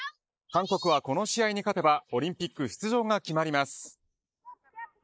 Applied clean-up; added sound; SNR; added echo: neural mask model Resemble Enhance denoiser.